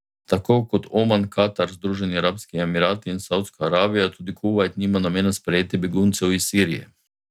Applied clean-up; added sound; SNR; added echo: none; none; none; none.